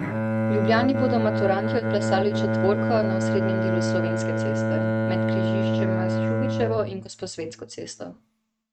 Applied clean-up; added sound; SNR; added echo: neural mask model RNNoise.